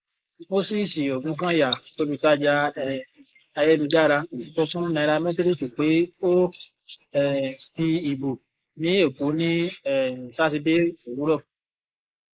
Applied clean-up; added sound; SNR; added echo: neural mask model Resemble Enhance denoiser.